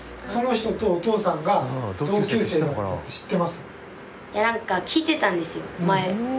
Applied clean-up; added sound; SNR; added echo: none; none; none; none.